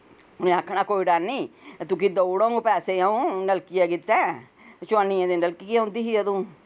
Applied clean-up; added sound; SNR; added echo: none; none; none; none.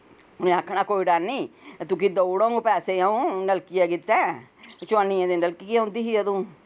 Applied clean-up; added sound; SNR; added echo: none; Bird; 19 dB; none.